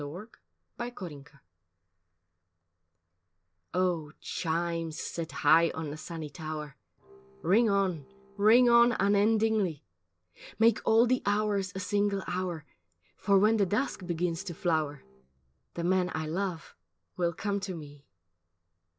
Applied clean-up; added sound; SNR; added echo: neural separator model SepFormer DNS4.